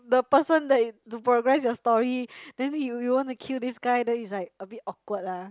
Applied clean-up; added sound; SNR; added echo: none; none; none; none.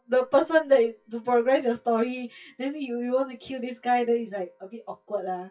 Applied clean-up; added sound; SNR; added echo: classical method WPE with log-MMSE.